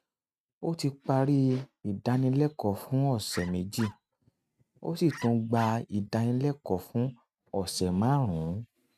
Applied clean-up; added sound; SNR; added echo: neural mask model RNNoise.